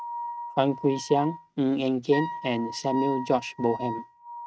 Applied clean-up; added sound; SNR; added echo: neural mask model RNNoise.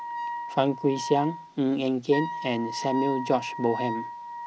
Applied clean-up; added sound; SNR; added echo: none; Wind instrument, woodwind instrument; 7 dB; none.